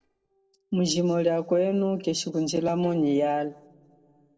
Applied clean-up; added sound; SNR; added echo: neural separator model SepFormer DNS4.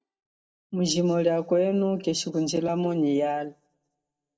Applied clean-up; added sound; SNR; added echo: neural mask model DeepFilterNet 3.